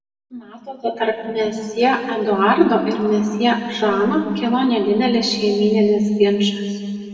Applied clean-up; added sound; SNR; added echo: none; none; none; reverberation time 2.0 s.